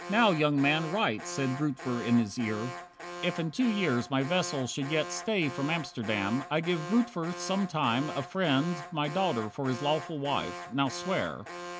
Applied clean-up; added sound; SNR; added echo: none; Alarm; 11 dB; none.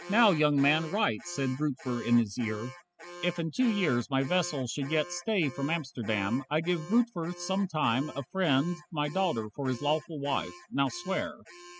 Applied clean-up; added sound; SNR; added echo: classical method spectral subtraction.